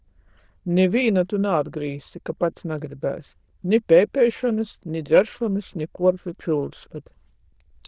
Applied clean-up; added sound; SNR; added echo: neural diffusion model UNIVERSE++.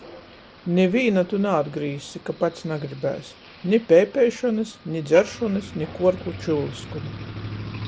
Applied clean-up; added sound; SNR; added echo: none; Motor vehicle (road); 15 dB; none.